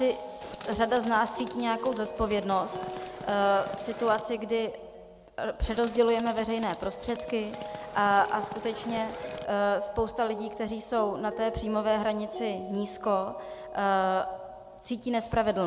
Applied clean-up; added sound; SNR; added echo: none; Mallet percussion + Livestock, farm animals, working animals; 12 dB; none.